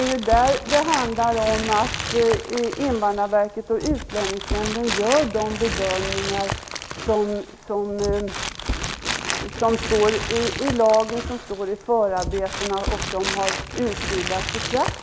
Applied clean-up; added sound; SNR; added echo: none; Crumpling, crinkling; 6 dB; none.